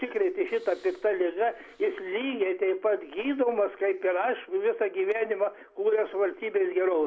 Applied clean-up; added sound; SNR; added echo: none; none; none; none.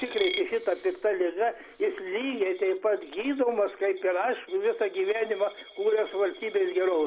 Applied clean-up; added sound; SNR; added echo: none; Coin (dropping); 16 dB; none.